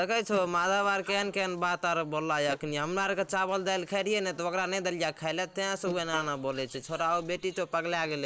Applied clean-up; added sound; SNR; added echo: neural mask model Resemble Enhance denoiser.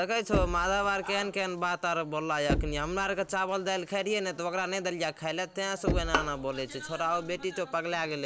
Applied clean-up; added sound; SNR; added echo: none; Bowed string instrument + Knock; 5 dB; none.